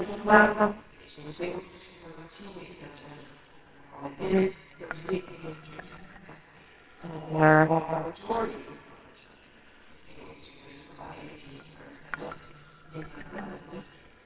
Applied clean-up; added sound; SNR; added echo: neural separator model SepFormer WHAMR!.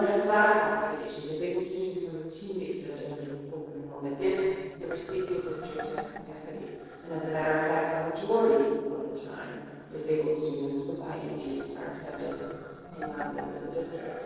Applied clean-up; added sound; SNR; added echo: neural separator model SepFormer DNS4.